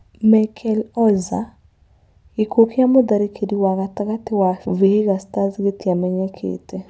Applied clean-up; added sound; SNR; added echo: none; none; none; none.